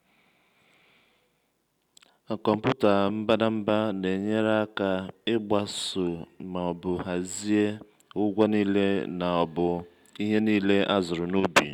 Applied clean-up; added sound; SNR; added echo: none; none; none; none.